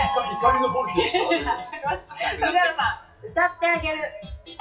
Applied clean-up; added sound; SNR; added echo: classical method WPE with log-MMSE.